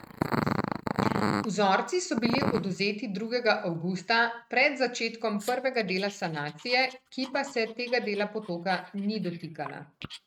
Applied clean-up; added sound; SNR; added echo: neural mask model RNNoise.